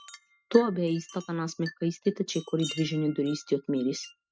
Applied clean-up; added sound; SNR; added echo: neural mask model RNNoise.